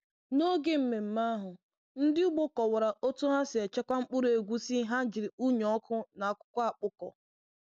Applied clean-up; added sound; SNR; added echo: none; none; none; none.